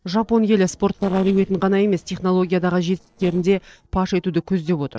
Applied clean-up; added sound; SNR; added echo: neural separator model SepFormer DNS4.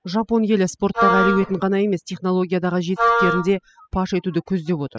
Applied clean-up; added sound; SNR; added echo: classical method spectral subtraction.